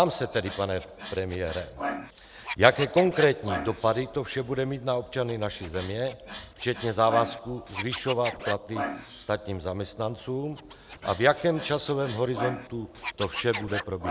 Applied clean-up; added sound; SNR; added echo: none; Scratching (performance technique); 10 dB; none.